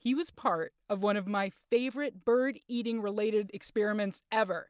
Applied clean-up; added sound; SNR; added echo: none; none; none; none.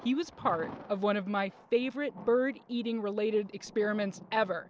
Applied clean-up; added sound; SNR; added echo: none; Thunder; 19 dB; none.